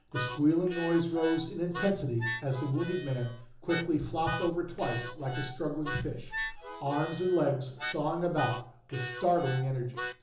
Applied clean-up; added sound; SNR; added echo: none; Harmonica; 9 dB; reverberation time 0.6 s.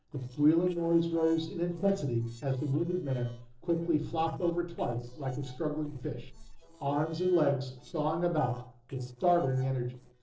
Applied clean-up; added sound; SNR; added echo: neural separator model SepFormer DNS4.